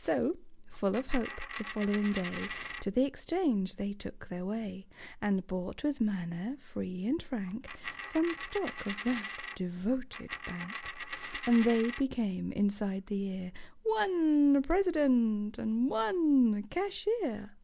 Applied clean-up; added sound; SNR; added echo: none; Coin (dropping); 11 dB; none.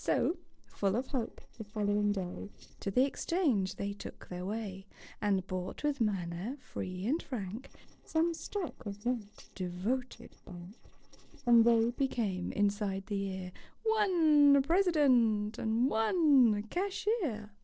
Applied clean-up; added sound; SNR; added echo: neural separator model SepFormer DNS4.